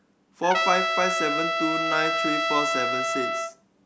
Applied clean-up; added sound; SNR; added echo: none; Trumpet; -2 dB; none.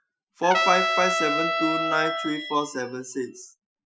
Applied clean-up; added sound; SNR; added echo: classical method Wiener filter.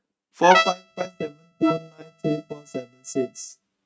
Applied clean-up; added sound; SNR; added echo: neural mask model RNNoise.